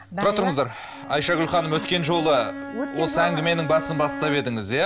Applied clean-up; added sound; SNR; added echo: none; Bowed string instrument; 12 dB; none.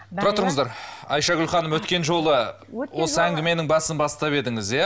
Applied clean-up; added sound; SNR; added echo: none; none; none; none.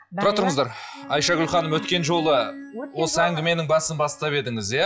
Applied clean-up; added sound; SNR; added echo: classical method log-MMSE.